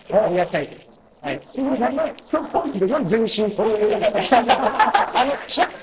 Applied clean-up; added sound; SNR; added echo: neural separator model SepFormer DNS4.